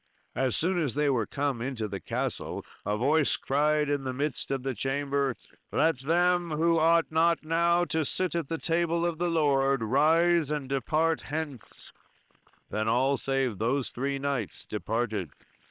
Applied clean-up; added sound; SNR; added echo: neural separator model SepFormer WHAM!.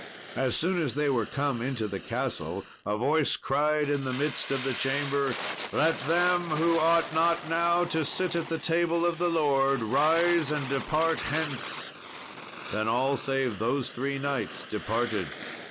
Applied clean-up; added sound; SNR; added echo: none; Fire; 12 dB; none.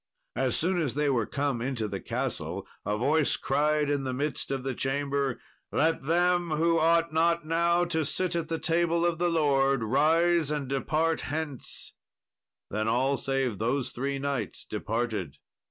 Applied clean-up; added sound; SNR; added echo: none; none; none; none.